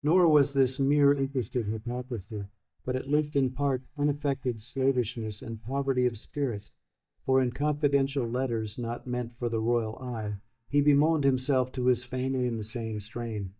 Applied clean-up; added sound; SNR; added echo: neural mask model DeepFilterNet 3.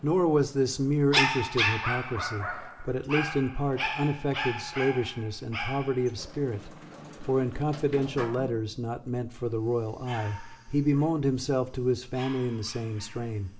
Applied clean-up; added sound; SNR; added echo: none; Dog; 8 dB; reverberation time 0.5 s.